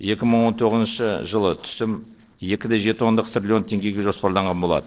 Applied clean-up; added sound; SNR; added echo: neural separator model SepFormer DNS4.